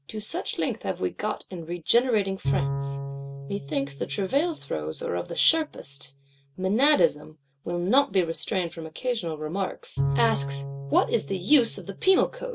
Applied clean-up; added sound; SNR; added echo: none; Bowed string instrument; 9 dB; none.